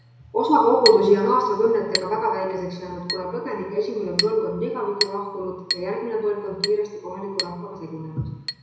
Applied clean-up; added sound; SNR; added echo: none; Chink, clink; 10 dB; reverberation time 1.0 s.